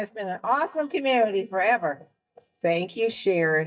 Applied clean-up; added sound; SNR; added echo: neural mask model DeepFilterNet 3.